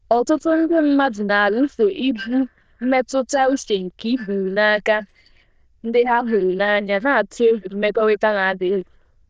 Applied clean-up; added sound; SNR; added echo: neural diffusion model UNIVERSE++.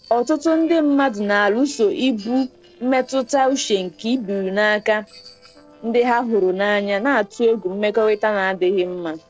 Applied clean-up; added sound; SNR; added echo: neural separator model SepFormer DNS4.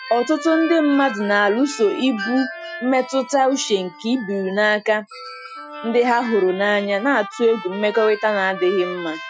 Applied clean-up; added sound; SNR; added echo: classical method Wiener filter.